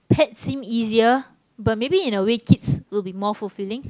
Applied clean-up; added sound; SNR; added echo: none; none; none; none.